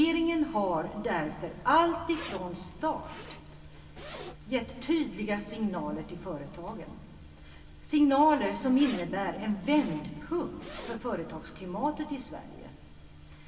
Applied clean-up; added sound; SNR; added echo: none; Zipper (clothing); 19 dB; reverberation time 2.0 s.